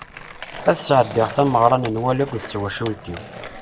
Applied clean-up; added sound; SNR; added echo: none; Skateboard; 15 dB; none.